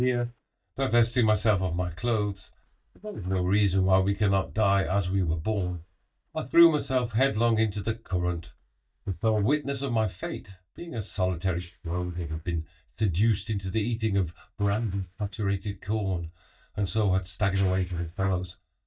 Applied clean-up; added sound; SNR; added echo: neural mask model DeepFilterNet 3.